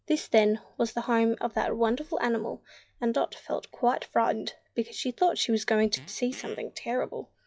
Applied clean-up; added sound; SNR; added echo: classical method log-MMSE.